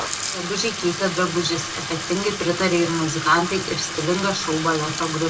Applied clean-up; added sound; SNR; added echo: none; Bathtub (filling or washing); 6 dB; reverberation time 1.4 s.